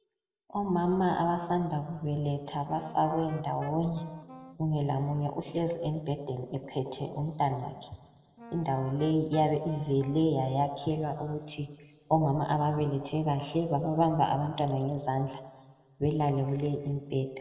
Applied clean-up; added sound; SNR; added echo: none; Wind instrument, woodwind instrument; 19 dB; reverberation time 1.2 s.